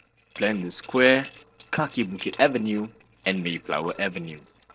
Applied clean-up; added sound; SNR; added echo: neural separator model SepFormer DNS4.